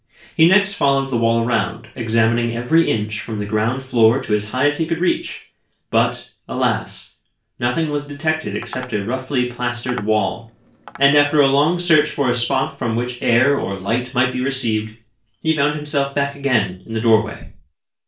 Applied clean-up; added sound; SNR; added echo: none; Tap; 18 dB; reverberation time 0.3 s.